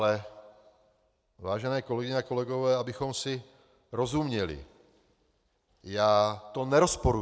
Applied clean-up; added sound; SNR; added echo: none; none; none; none.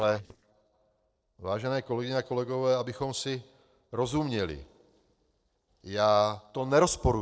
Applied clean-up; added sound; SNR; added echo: neural separator model SepFormer DNS4.